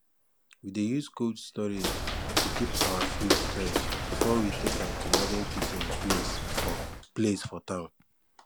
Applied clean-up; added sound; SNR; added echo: none; Walk, footsteps; -2 dB; none.